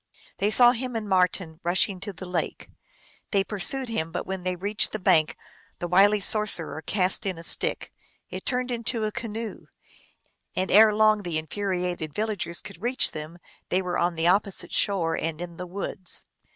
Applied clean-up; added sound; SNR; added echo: none; none; none; none.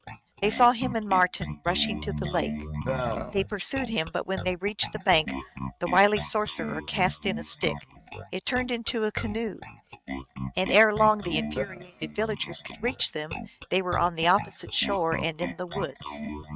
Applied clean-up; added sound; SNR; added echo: neural mask model RNNoise.